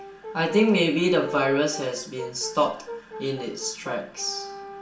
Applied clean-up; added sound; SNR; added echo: none; Brass instrument; 12 dB; reverberation time 0.3 s.